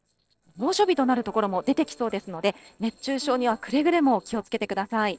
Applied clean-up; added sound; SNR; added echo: neural separator model SepFormer DNS4.